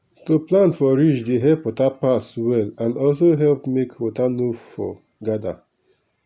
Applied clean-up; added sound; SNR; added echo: none; none; none; none.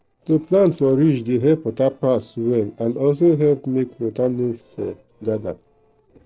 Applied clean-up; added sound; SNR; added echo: neural separator model SepFormer DNS4.